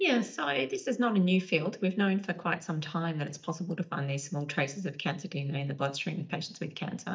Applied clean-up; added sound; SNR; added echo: neural mask model DeepFilterNet 3.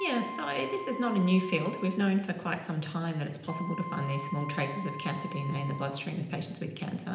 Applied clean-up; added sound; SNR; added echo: none; Wind instrument, woodwind instrument; 11 dB; reverberation time 0.8 s.